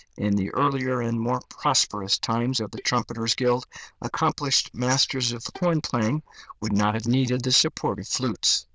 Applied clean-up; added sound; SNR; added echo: neural diffusion model UNIVERSE++.